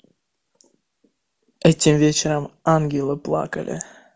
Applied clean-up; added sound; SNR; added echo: none; none; none; none.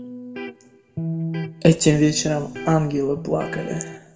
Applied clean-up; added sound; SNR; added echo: none; Electric guitar; 10 dB; reverberation time 0.7 s.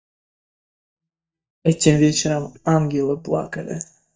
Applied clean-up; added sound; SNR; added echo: neural mask model DeepFilterNet 3.